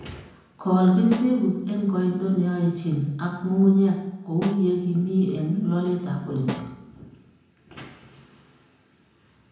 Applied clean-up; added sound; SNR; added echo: none; Snare drum; 13 dB; reverberation time 0.9 s.